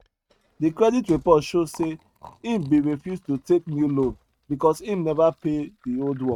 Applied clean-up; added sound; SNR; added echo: neural mask model RNNoise.